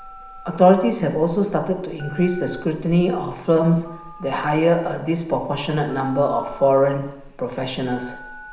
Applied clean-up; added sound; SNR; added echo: none; Telephone; 19 dB; reverberation time 0.9 s.